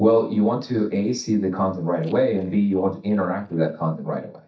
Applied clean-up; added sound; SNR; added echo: neural mask model DeepFilterNet 3.